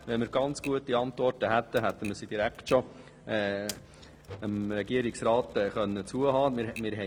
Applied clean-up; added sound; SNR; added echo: none; Typewriter; 19 dB; none.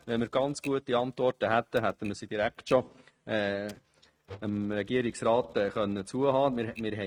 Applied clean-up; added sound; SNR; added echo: neural mask model RNNoise.